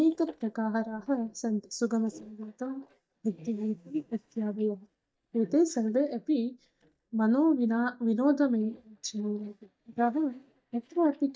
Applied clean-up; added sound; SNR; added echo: neural mask model DeepFilterNet 3.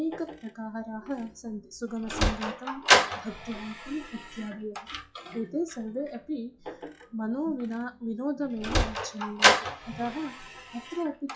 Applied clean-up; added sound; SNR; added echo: classical method WPE with log-MMSE.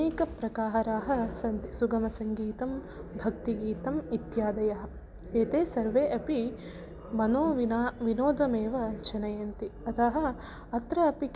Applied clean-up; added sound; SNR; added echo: none; none; none; none.